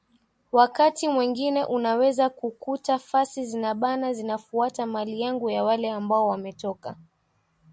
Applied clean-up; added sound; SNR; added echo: none; none; none; none.